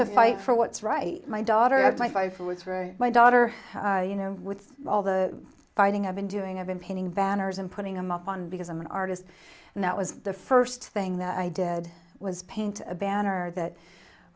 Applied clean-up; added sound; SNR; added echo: none; none; none; none.